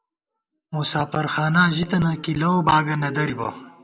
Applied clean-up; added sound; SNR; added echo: none; none; none; none.